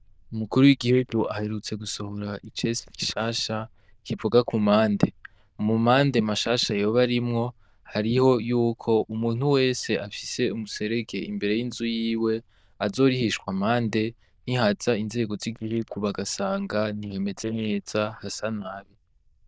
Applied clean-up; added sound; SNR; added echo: neural diffusion model UNIVERSE++.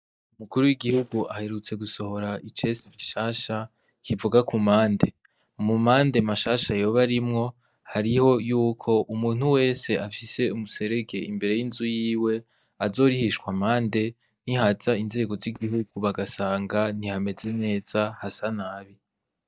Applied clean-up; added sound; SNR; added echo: neural mask model DeepFilterNet 3.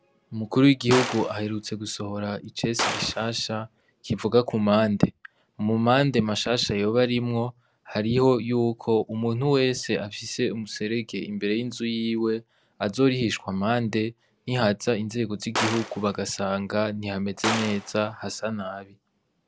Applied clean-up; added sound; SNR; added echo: none; Gunshot, gunfire; 9 dB; none.